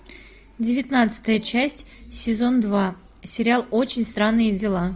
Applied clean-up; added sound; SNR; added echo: none; none; none; none.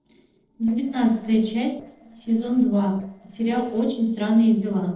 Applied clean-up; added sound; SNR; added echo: neural separator model SepFormer DNS4.